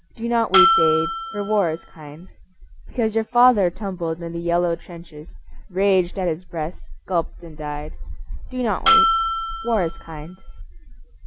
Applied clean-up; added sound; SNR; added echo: none; Bell; -2 dB; none.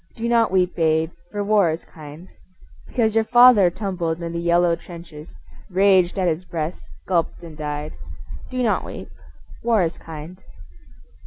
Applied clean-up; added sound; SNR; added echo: none; none; none; none.